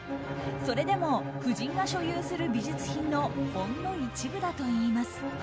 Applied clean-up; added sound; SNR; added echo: none; Bowed string instrument; 5 dB; none.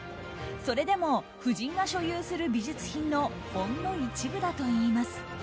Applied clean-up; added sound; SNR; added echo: none; none; none; none.